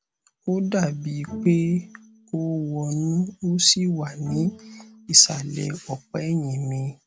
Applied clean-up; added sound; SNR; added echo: none; Bowed string instrument; 17 dB; none.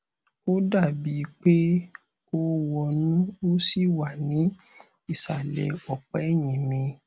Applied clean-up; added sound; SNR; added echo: none; none; none; none.